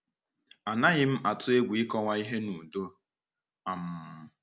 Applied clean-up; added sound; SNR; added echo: none; none; none; none.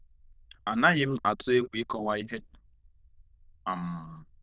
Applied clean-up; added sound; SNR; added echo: neural diffusion model UNIVERSE++.